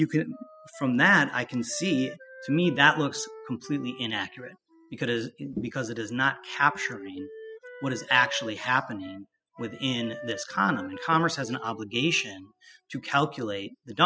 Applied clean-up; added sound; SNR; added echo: classical method spectral subtraction.